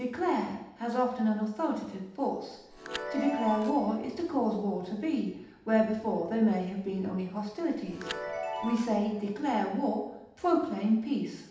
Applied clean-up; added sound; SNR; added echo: none; Chime; 12 dB; reverberation time 0.8 s.